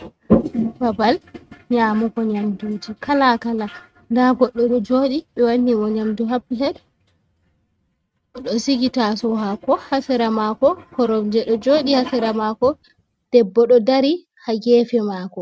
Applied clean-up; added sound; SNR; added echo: neural mask model RNNoise.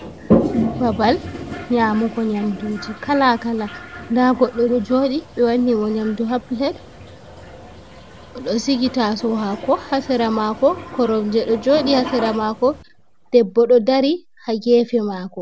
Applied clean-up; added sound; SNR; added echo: none; Toilet flush; 10 dB; none.